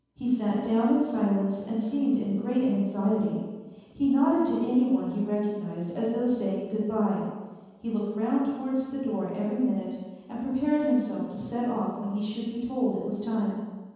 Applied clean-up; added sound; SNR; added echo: none; none; none; reverberation time 1.2 s.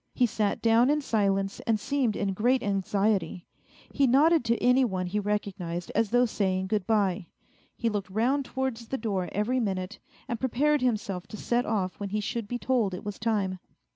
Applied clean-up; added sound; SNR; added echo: none; none; none; none.